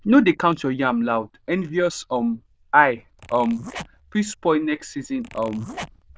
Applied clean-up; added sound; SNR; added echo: neural diffusion model UNIVERSE++.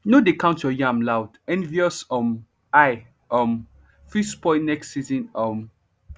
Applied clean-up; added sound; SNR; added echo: none; none; none; none.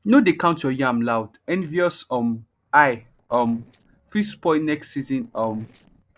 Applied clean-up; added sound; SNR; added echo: neural separator model SepFormer DNS4.